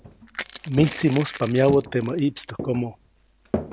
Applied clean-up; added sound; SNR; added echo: none; Walk, footsteps + Crushing; 10 dB; none.